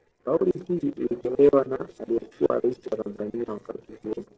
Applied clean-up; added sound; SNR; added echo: neural separator model SepFormer DNS4.